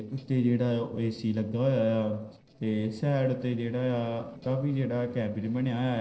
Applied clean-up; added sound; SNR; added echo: neural separator model SepFormer DNS4.